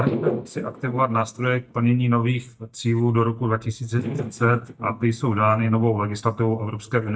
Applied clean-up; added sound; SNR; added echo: neural mask model DeepFilterNet 3.